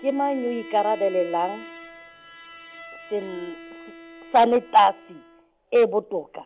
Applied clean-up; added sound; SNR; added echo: none; Bowed string instrument; 18 dB; none.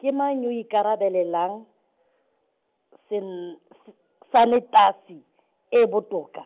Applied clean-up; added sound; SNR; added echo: none; none; none; none.